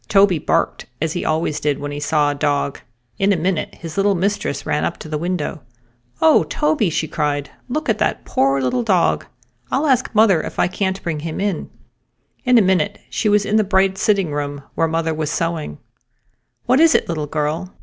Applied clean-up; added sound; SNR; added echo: none; none; none; none.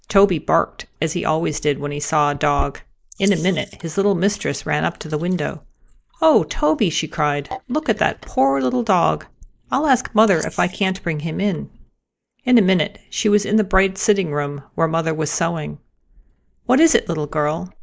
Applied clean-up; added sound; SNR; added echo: neural mask model Resemble Enhance denoiser.